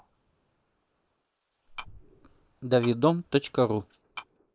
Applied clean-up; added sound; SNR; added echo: neural mask model Resemble Enhance denoiser.